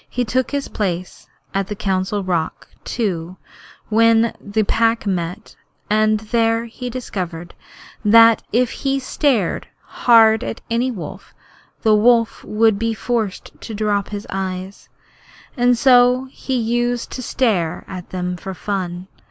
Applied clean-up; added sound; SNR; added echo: none; none; none; none.